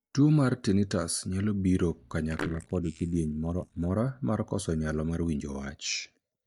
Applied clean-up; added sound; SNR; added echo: neural mask model DeepFilterNet 3.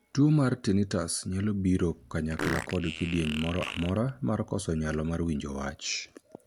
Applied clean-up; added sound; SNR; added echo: none; Fart; 10 dB; none.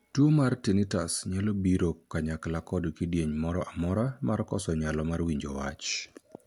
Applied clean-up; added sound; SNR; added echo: none; none; none; none.